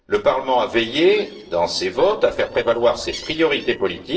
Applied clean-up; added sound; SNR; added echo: neural separator model SepFormer DNS4.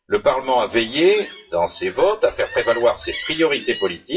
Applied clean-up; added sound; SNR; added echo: classical method WPE with log-MMSE.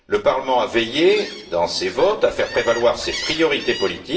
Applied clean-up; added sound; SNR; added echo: none; Gull, seagull; 14 dB; reverberation time 0.6 s.